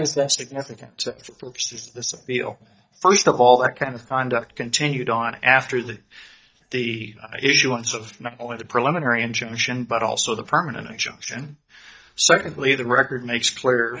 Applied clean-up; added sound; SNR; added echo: neural mask model DeepFilterNet 3.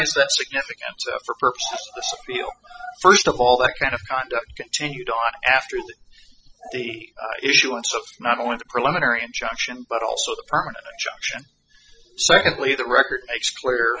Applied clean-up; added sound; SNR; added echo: classical method spectral subtraction.